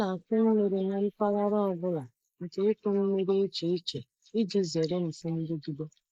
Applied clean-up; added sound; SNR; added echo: neural mask model Resemble Enhance denoiser.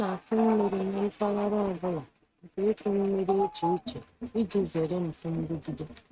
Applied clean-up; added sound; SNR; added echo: neural mask model RNNoise.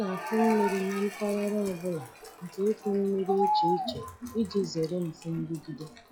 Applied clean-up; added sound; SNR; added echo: classical method log-MMSE.